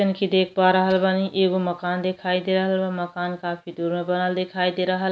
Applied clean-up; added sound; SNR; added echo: none; none; none; none.